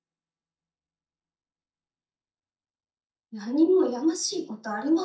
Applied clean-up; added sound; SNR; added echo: neural mask model DeepFilterNet 3.